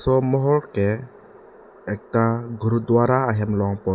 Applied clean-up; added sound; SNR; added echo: none; none; none; none.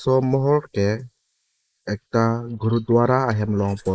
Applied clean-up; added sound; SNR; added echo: neural mask model Resemble Enhance denoiser.